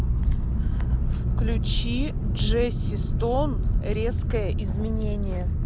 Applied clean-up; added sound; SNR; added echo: none; none; none; none.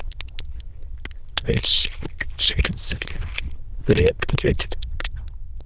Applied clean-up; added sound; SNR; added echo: neural diffusion model UNIVERSE++.